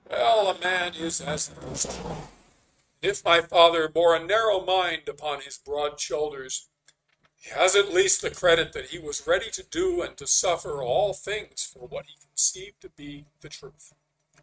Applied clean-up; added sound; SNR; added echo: neural mask model RNNoise.